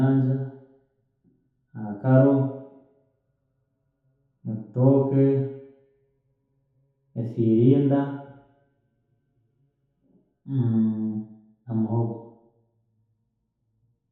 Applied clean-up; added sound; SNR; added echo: none; none; none; reverberation time 0.8 s.